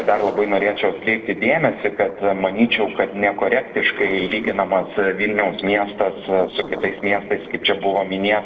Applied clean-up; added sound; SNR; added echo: neural separator model SepFormer DNS4.